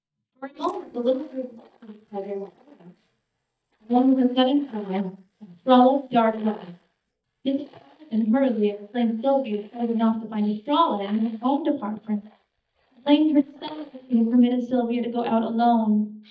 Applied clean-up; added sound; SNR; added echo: neural mask model DeepFilterNet 3.